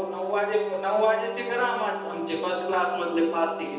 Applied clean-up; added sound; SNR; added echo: none; Brass instrument; 10 dB; reverberation time 0.9 s.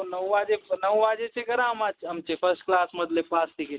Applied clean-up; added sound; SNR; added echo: none; none; none; none.